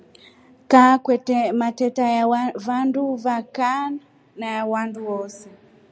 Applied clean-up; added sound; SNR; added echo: none; none; none; none.